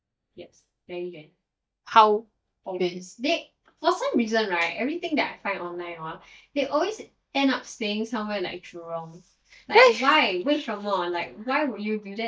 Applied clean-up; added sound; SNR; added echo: neural mask model DeepFilterNet 3.